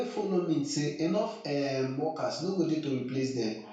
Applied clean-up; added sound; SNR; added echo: none; none; none; reverberation time 0.5 s.